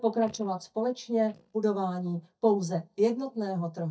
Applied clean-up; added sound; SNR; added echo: neural mask model DeepFilterNet 3.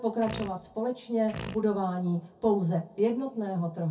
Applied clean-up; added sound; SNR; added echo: none; Fart; 11 dB; reverberation time 0.3 s.